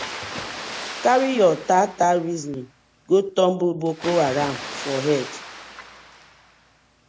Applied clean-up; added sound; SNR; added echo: none; Water; 13 dB; none.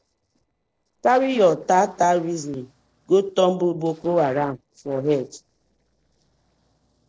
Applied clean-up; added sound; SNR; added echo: neural separator model SepFormer DNS4.